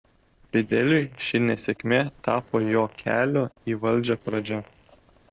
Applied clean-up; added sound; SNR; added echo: neural separator model SepFormer DNS4.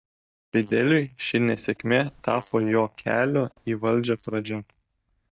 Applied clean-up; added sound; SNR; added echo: neural mask model DeepFilterNet 3.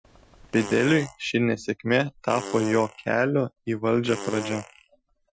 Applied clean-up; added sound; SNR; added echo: classical method Wiener filter.